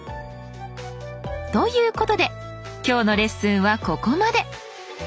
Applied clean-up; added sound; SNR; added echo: none; none; none; none.